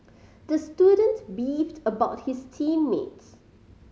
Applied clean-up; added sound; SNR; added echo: none; none; none; none.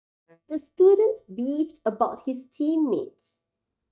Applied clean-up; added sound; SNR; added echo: neural mask model DeepFilterNet 3.